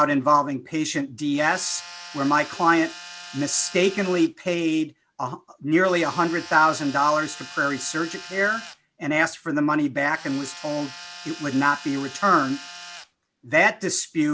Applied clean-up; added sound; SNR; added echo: none; Tools; 16 dB; none.